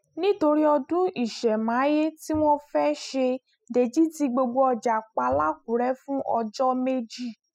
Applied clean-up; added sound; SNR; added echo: classical method spectral subtraction.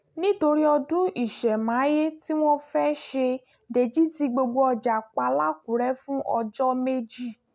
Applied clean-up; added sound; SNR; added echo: none; none; none; none.